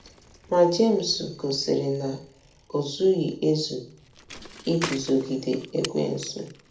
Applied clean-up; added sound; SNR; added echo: none; Bicycle; 16 dB; reverberation time 0.4 s.